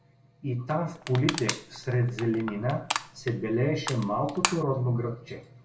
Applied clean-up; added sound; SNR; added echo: none; Crushing; 7 dB; reverberation time 0.6 s.